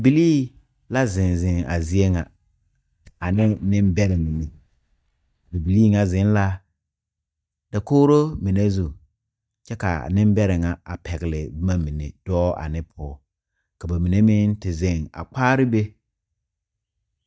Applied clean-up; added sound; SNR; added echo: neural mask model DeepFilterNet 3.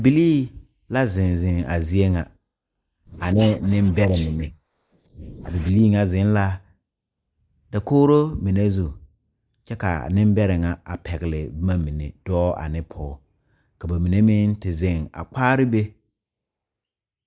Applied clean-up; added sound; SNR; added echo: neural mask model Resemble Enhance denoiser.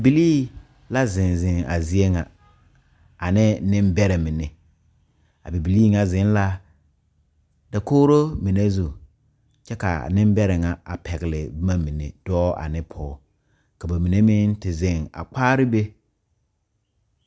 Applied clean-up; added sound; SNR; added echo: none; none; none; none.